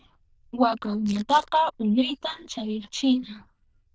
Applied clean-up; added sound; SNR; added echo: neural diffusion model UNIVERSE++.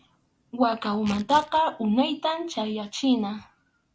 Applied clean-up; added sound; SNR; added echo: none; Tearing; 20 dB; none.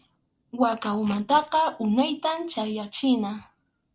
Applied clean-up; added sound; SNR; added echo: neural separator model SepFormer DNS4.